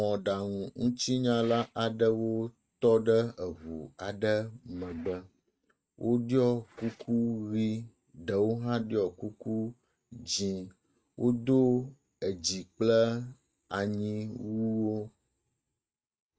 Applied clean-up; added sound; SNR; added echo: neural mask model RNNoise.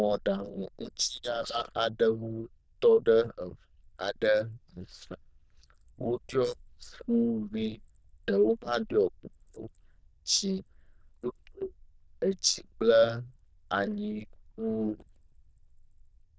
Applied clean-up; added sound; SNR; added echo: neural diffusion model UNIVERSE++.